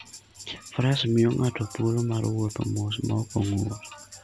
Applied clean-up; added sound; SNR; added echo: none; Tambourine; 14 dB; none.